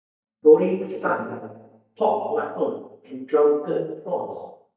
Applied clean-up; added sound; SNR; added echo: neural mask model DeepFilterNet 3.